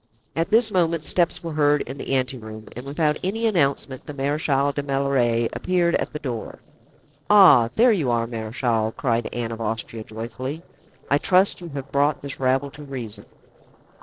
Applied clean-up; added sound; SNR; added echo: neural separator model SepFormer DNS4.